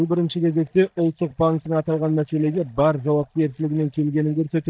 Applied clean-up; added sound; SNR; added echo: neural mask model DeepFilterNet 3.